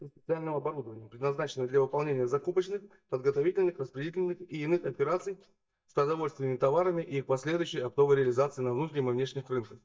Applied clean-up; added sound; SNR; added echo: neural mask model DeepFilterNet 3.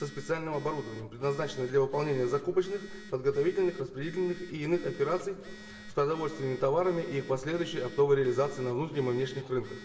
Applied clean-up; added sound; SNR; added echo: none; Telephone; 16 dB; reverberation time 1.2 s.